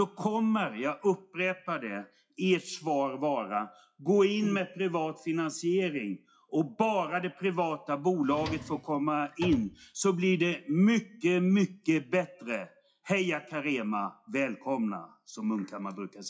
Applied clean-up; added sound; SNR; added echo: classical method WPE with log-MMSE.